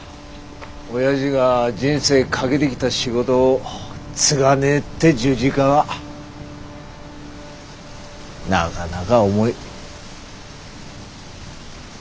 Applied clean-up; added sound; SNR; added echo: none; none; none; none.